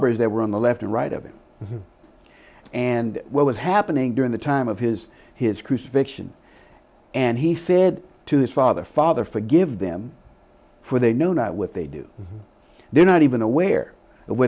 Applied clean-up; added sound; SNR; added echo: none; none; none; none.